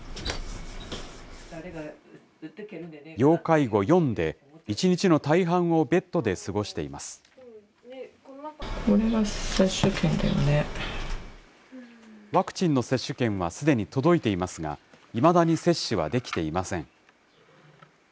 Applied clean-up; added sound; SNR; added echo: none; none; none; none.